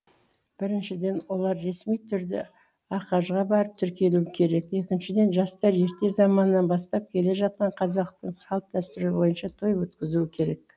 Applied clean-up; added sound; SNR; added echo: none; none; none; none.